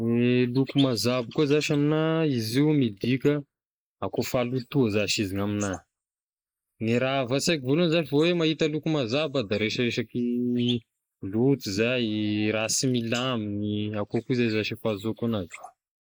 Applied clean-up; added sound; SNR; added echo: neural mask model Resemble Enhance denoiser.